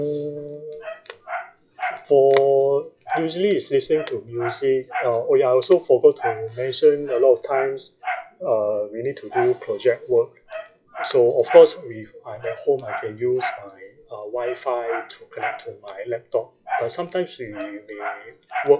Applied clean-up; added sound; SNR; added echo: classical method WPE with log-MMSE.